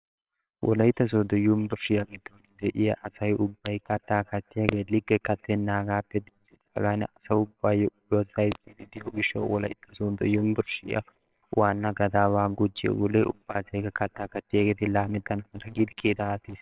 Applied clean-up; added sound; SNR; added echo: neural separator model SepFormer WHAMR!.